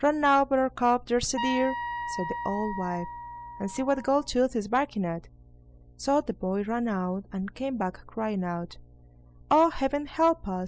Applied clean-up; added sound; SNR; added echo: none; Wind instrument, woodwind instrument; 8 dB; none.